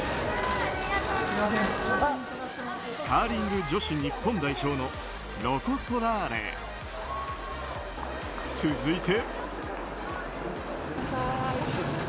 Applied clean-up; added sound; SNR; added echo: none; none; none; none.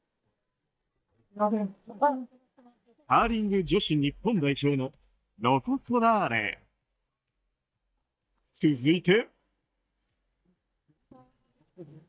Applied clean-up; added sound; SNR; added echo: neural mask model DeepFilterNet 3.